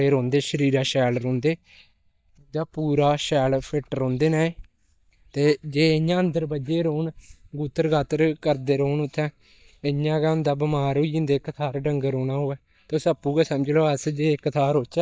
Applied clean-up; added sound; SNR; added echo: neural mask model DeepFilterNet 3.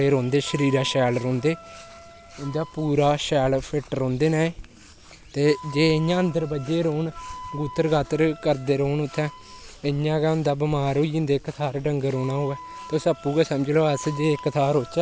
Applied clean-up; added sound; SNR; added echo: none; Wind instrument, woodwind instrument; 19 dB; none.